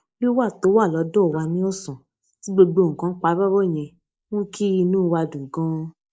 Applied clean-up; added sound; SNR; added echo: neural mask model Resemble Enhance denoiser.